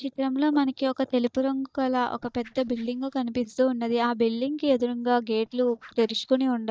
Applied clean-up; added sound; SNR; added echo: neural mask model DeepFilterNet 3.